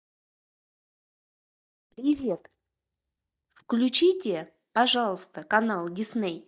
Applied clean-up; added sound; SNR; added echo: neural mask model DeepFilterNet 3.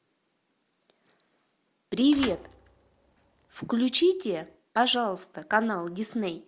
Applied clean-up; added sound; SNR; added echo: none; Thump, thud; 16 dB; none.